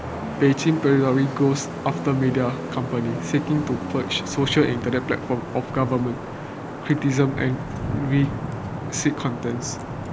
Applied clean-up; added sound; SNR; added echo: none; Traffic noise, roadway noise / Vehicle horn, car horn, honking; 7 dB; none.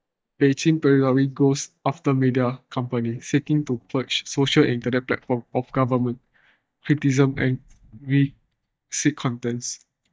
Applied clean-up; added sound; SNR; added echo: neural mask model DeepFilterNet 3.